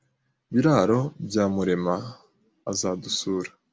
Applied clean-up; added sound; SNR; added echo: none; none; none; none.